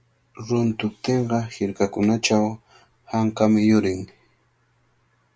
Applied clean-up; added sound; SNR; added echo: none; none; none; none.